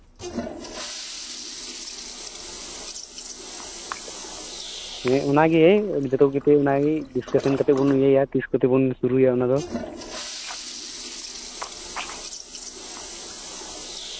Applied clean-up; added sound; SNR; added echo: none; Toilet flush; 12 dB; none.